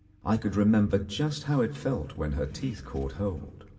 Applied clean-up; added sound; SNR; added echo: none; Accelerating, revving, vroom; 19 dB; reverberation time 1.4 s.